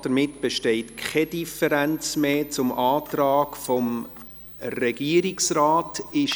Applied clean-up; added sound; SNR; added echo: none; Camera; 20 dB; none.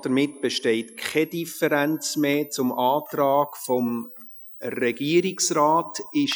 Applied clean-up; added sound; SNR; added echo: classical method Wiener filter.